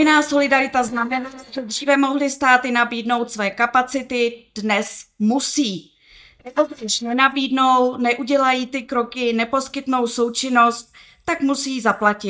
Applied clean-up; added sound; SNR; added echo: neural mask model DeepFilterNet 3.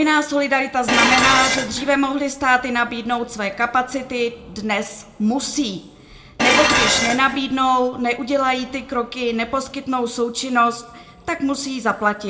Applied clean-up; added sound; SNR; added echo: none; Dishes, pots, and pans; 2 dB; reverberation time 0.4 s.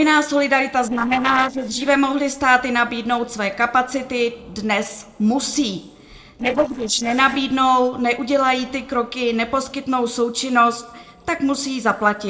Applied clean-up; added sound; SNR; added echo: neural separator model SepFormer DNS4.